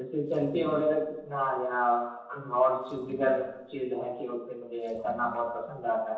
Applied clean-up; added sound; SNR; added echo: neural separator model SepFormer DNS4.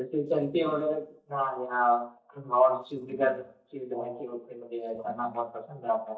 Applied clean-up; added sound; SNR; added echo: neural mask model DeepFilterNet 3.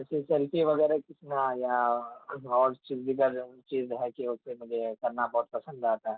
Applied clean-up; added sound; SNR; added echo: none; none; none; none.